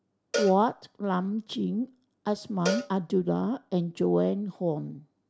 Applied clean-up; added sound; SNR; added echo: none; Cowbell; 10 dB; none.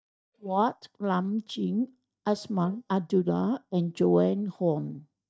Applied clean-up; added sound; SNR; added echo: neural mask model DeepFilterNet 3.